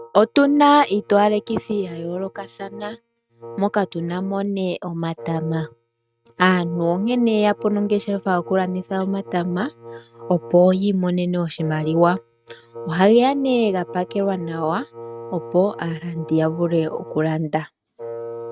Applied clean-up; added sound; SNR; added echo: neural mask model RNNoise.